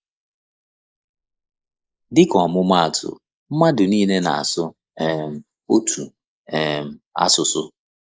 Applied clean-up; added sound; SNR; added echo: neural mask model Resemble Enhance denoiser.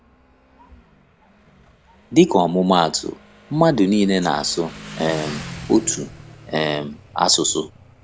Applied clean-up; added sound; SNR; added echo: none; Motorcycle; 18 dB; none.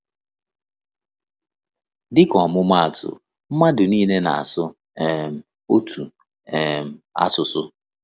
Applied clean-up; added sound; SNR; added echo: none; none; none; none.